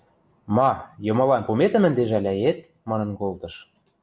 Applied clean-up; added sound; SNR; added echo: none; none; none; none.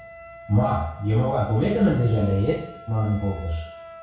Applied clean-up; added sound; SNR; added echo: none; Wind instrument, woodwind instrument; 19 dB; reverberation time 0.6 s.